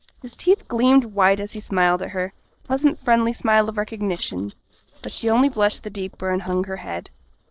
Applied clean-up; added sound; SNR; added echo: neural separator model SepFormer DNS4.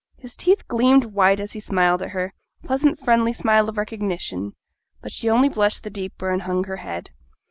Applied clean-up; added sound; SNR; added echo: none; none; none; none.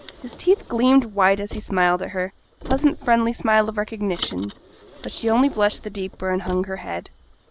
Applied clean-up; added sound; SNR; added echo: none; Car; 15 dB; none.